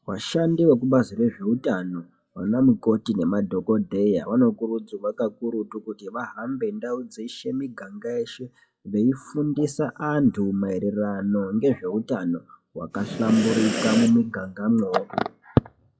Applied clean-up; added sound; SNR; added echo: classical method WPE with log-MMSE.